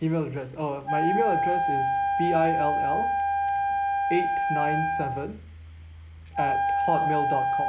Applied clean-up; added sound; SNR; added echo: none; Wind instrument, woodwind instrument; -4 dB; none.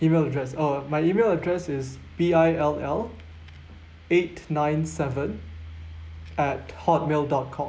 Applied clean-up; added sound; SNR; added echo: none; none; none; none.